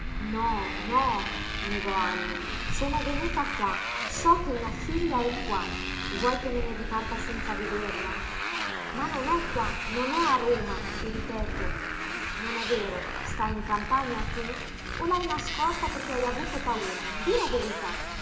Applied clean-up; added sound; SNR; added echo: none; Motorcycle; 2 dB; reverberation time 0.8 s.